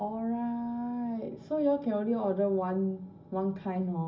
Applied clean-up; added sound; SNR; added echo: none; none; none; reverberation time 0.4 s.